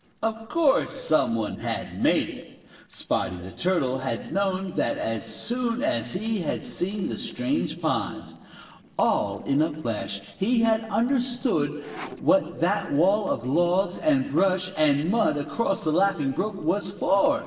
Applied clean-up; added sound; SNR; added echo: neural separator model SepFormer DNS4.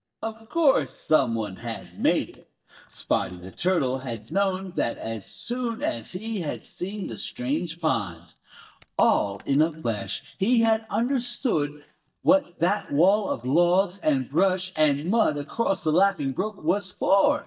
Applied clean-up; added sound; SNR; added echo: neural mask model DeepFilterNet 3.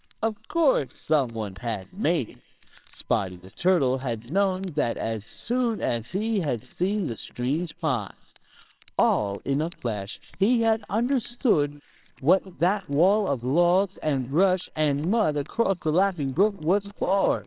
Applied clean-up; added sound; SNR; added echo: neural separator model SepFormer WHAMR!.